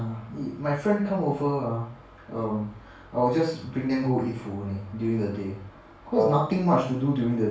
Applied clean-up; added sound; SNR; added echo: none; Wind instrument, woodwind instrument; 0 dB; reverberation time 0.4 s.